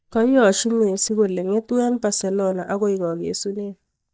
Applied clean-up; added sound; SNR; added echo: neural mask model DeepFilterNet 3.